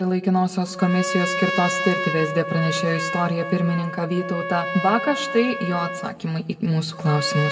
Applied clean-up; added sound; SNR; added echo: none; Trumpet; 6 dB; reverberation time 1.1 s.